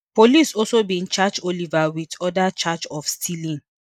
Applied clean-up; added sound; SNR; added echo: neural mask model Resemble Enhance denoiser.